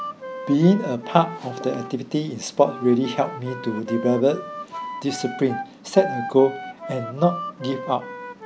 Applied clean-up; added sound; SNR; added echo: none; Wind instrument, woodwind instrument; 11 dB; none.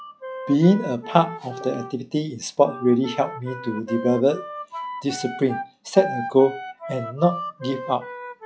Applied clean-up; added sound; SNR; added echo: classical method log-MMSE.